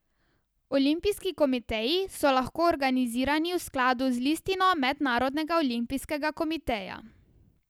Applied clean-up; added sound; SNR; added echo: none; none; none; none.